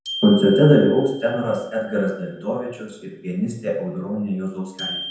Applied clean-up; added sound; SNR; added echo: none; Glockenspiel; 16 dB; reverberation time 0.9 s.